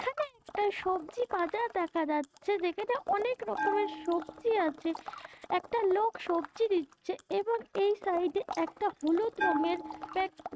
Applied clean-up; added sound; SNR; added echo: neural mask model RNNoise.